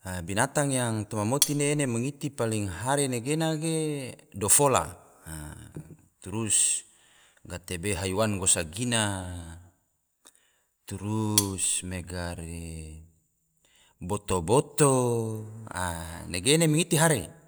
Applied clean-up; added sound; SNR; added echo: none; Cutlery, silverware; 3 dB; none.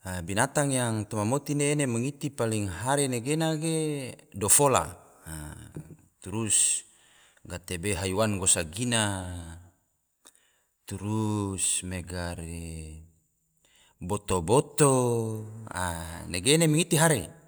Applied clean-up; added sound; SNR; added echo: none; none; none; none.